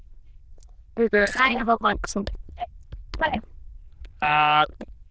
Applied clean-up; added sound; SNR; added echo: neural diffusion model UNIVERSE++.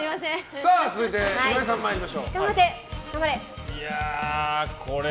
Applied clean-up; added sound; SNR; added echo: none; none; none; none.